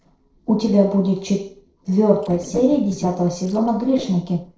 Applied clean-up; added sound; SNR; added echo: neural separator model SepFormer DNS4.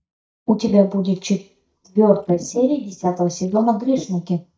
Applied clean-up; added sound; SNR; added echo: neural mask model DeepFilterNet 3.